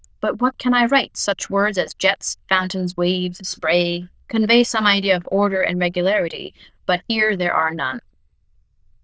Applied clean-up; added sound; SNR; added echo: neural diffusion model UNIVERSE++.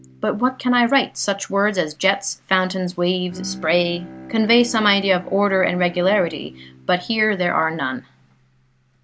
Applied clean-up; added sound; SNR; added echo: none; Bowed string instrument; 20 dB; none.